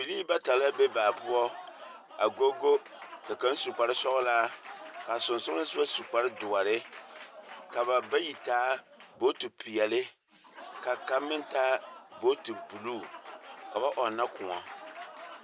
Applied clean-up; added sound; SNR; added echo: none; Applause; 16 dB; none.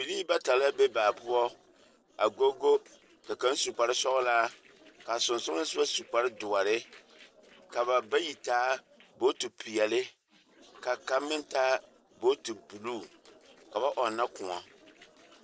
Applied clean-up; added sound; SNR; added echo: neural separator model SepFormer DNS4.